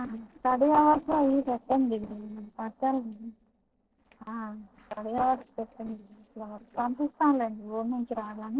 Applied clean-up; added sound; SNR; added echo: neural separator model SepFormer DNS4.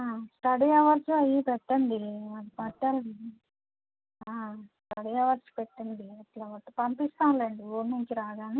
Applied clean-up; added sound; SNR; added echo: none; none; none; none.